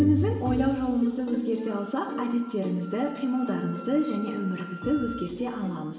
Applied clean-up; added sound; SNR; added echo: none; Wind instrument, woodwind instrument; 19 dB; reverberation time 1.1 s.